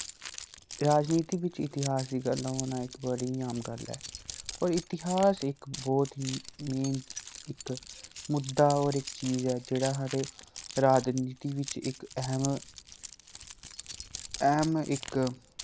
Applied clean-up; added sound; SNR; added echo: none; Keys jangling; 13 dB; none.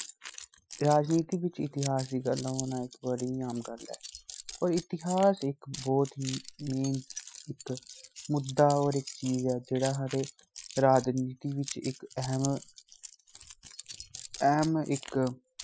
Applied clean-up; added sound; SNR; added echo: classical method Wiener filter.